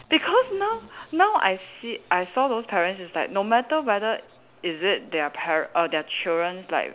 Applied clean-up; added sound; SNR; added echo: none; none; none; none.